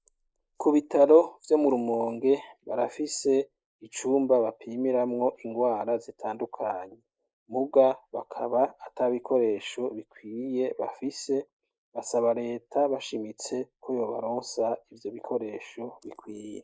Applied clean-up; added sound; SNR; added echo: neural mask model Resemble Enhance denoiser.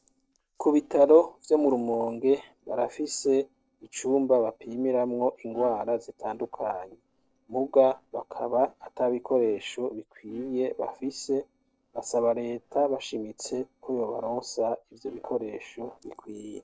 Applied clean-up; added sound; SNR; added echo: neural separator model SepFormer DNS4.